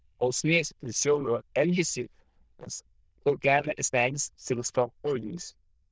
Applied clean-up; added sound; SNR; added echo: neural diffusion model UNIVERSE++.